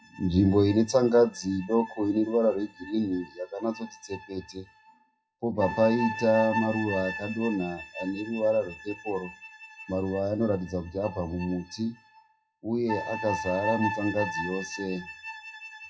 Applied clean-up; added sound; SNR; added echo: classical method WPE with log-MMSE.